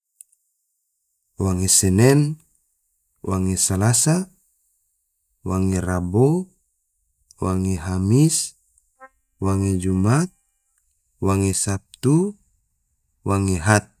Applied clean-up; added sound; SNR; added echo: neural mask model DeepFilterNet 3.